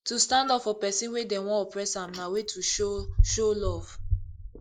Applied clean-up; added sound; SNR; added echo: neural mask model Resemble Enhance denoiser.